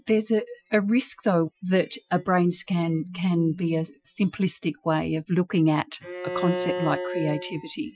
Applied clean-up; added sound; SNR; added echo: classical method Wiener filter.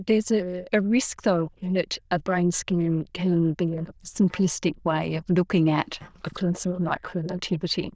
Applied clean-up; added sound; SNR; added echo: neural diffusion model UNIVERSE++.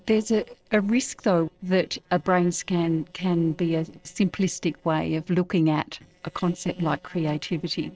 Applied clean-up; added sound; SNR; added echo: neural separator model SepFormer DNS4.